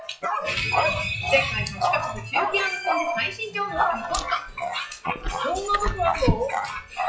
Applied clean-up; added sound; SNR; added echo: classical method WPE with log-MMSE.